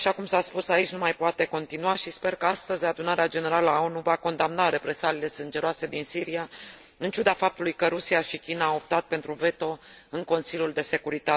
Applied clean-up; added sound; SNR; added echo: none; none; none; none.